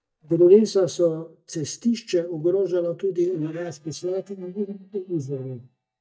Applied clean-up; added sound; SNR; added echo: neural mask model DeepFilterNet 3.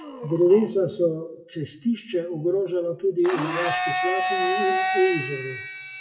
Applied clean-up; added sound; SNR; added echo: classical method WPE with log-MMSE.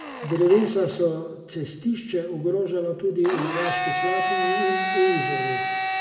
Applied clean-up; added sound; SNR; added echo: none; Domestic sounds, home sounds; 4 dB; reverberation time 0.8 s.